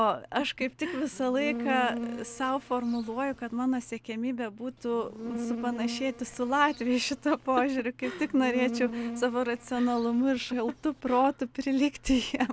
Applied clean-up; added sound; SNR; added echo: none; Insect; 10 dB; none.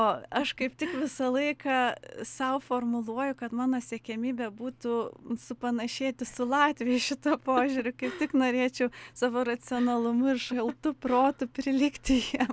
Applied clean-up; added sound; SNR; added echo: none; none; none; none.